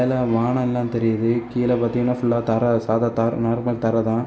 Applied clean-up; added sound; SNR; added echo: none; none; none; none.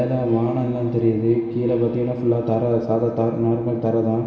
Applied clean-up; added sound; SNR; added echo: none; none; none; reverberation time 1.8 s.